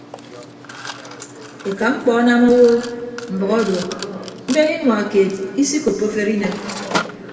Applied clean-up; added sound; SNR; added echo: none; Mechanisms; 13 dB; reverberation time 2.0 s.